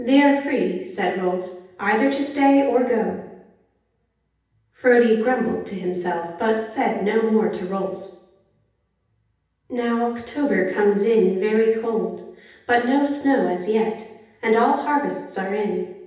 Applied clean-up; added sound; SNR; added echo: none; none; none; reverberation time 0.9 s.